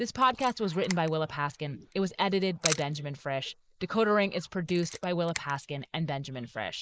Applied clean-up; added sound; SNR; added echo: neural mask model Resemble Enhance denoiser.